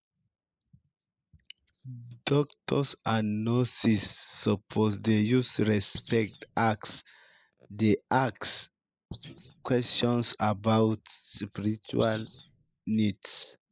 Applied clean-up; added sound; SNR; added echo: neural mask model Resemble Enhance denoiser.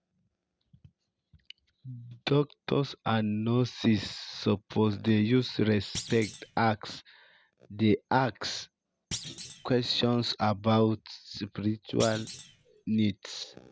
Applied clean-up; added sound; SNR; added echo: none; Thump, thud; 13 dB; none.